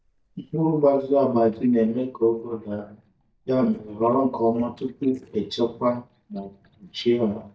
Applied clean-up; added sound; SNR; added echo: neural mask model DeepFilterNet 3.